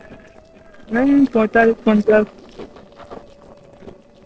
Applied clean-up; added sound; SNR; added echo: neural separator model SepFormer DNS4.